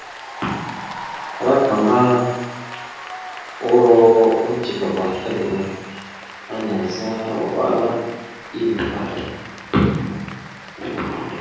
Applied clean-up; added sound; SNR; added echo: none; Applause / Cheering; 14 dB; reverberation time 1.3 s.